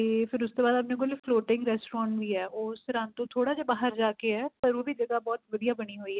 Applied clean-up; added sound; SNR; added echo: none; none; none; none.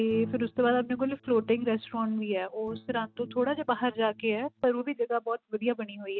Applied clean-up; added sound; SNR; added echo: neural mask model RNNoise.